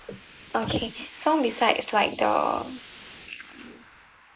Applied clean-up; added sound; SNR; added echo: neural mask model Resemble Enhance denoiser.